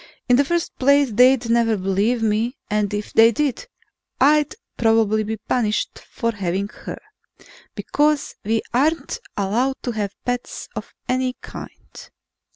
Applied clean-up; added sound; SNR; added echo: none; none; none; none.